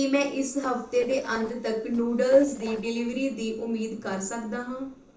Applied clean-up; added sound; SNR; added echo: neural separator model SepFormer DNS4.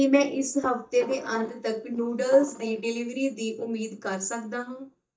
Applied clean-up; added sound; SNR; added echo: neural mask model DeepFilterNet 3.